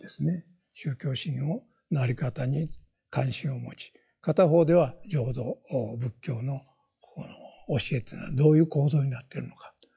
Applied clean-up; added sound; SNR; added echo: classical method log-MMSE.